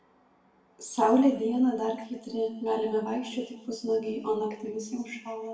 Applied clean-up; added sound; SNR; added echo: none; none; none; reverberation time 0.9 s.